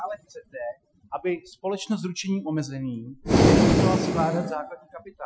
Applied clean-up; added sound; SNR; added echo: classical method Wiener filter.